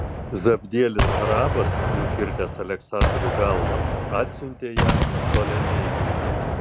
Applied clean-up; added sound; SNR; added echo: none; Gunshot, gunfire; -3 dB; none.